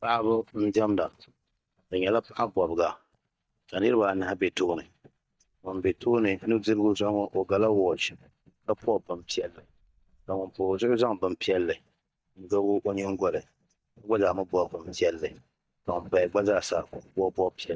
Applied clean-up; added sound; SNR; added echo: neural mask model DeepFilterNet 3.